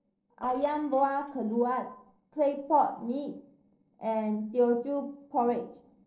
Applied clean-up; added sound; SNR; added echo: neural separator model SepFormer DNS4.